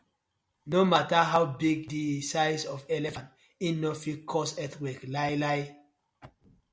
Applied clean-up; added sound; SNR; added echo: none; none; none; none.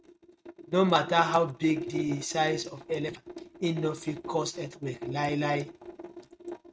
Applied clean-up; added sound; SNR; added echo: neural mask model RNNoise.